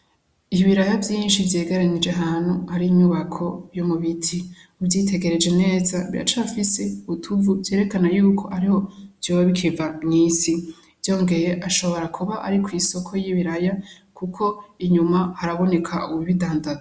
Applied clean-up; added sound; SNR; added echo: none; none; none; none.